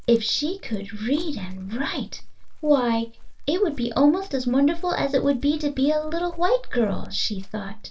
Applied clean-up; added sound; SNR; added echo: none; Chirp, tweet; 7 dB; reverberation time 0.2 s.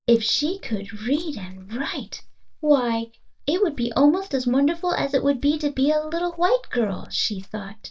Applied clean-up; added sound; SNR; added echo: neural mask model DeepFilterNet 3.